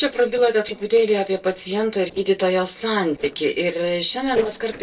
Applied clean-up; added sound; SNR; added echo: neural separator model SepFormer DNS4.